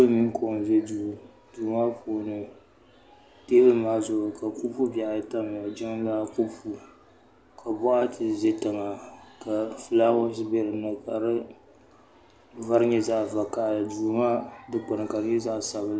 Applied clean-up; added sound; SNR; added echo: none; none; none; none.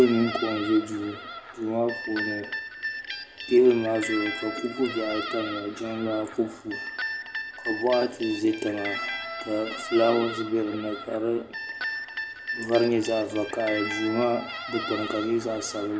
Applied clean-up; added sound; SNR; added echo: none; Guitar; 8 dB; none.